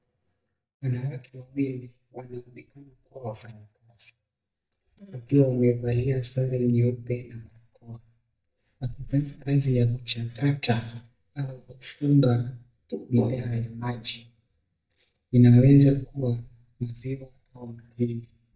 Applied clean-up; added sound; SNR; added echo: neural mask model DeepFilterNet 3.